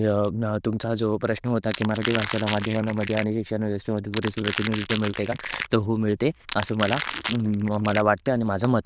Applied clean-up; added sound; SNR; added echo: neural diffusion model UNIVERSE++.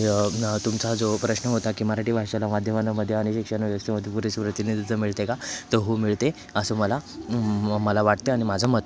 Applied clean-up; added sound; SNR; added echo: none; none; none; none.